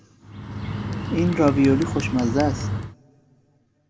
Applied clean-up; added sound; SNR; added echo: none; Bird; 4 dB; reverberation time 0.5 s.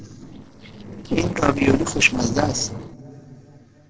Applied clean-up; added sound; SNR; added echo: neural separator model SepFormer DNS4.